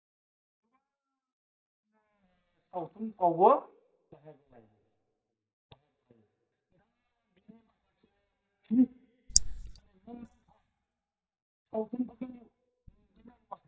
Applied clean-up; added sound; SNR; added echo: neural mask model DeepFilterNet 3.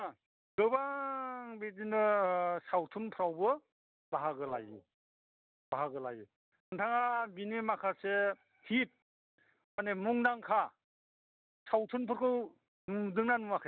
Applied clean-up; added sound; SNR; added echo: none; none; none; none.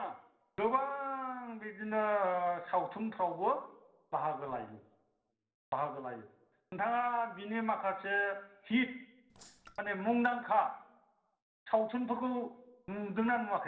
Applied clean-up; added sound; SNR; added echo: neural separator model SepFormer DNS4.